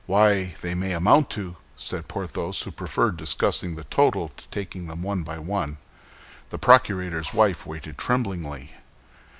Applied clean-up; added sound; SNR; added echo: none; none; none; none.